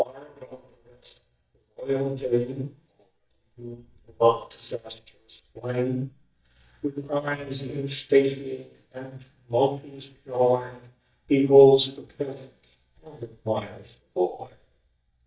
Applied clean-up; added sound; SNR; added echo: neural mask model DeepFilterNet 3.